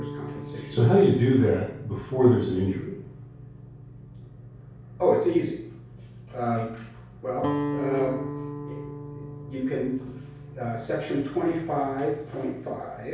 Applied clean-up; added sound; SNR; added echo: none; Guitar; 11 dB; reverberation time 0.6 s.